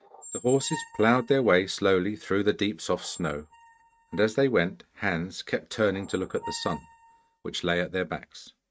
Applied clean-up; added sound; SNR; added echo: neural mask model RNNoise.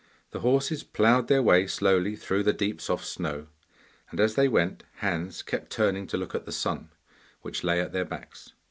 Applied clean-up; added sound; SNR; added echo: none; none; none; none.